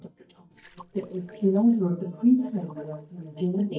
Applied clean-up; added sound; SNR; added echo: neural mask model DeepFilterNet 3.